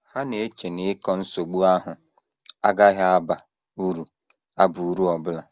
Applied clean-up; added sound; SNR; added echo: none; none; none; none.